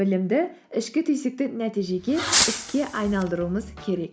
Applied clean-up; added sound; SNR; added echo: none; Fireworks; 3 dB; none.